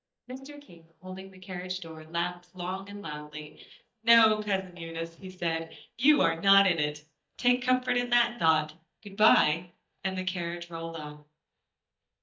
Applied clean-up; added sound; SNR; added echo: neural mask model DeepFilterNet 3.